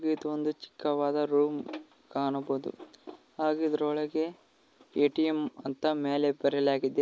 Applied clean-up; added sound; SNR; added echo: neural mask model Resemble Enhance denoiser.